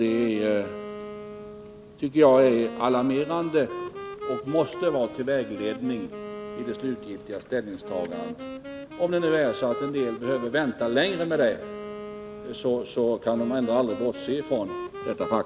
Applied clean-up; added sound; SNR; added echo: none; Wind instrument, woodwind instrument; 11 dB; none.